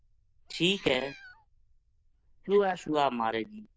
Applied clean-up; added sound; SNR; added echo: neural diffusion model UNIVERSE++.